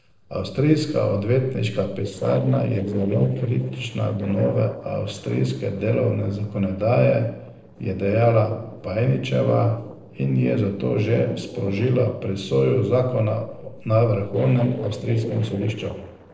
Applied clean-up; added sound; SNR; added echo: neural separator model SepFormer DNS4.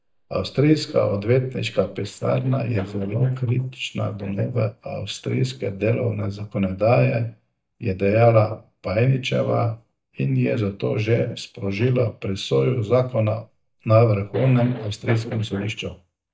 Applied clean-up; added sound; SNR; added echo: neural mask model DeepFilterNet 3.